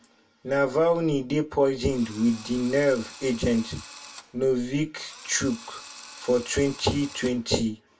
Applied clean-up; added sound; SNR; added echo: none; Drill; 18 dB; reverberation time 0.1 s.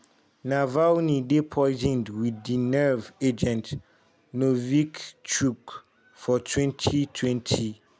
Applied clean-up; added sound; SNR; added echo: none; none; none; none.